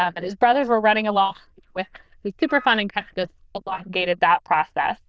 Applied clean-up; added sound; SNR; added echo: neural diffusion model UNIVERSE++.